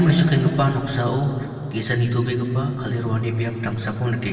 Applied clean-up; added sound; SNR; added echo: none; none; none; reverberation time 2.6 s.